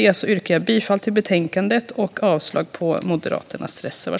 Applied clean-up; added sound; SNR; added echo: none; none; none; none.